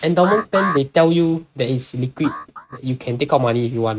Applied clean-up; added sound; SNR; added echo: neural mask model RNNoise.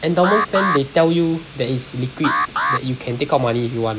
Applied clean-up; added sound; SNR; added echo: none; Alarm; 5 dB; none.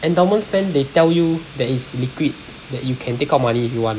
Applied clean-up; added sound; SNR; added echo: none; none; none; none.